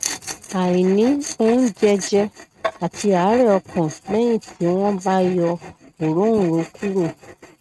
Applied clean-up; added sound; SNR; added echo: neural mask model RNNoise.